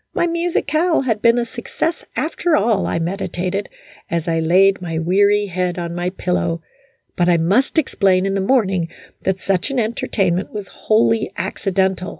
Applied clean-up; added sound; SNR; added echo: none; none; none; none.